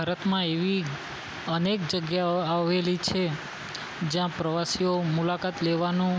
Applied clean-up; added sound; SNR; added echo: none; none; none; none.